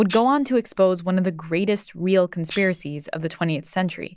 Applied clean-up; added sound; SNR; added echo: none; Tambourine; 1 dB; none.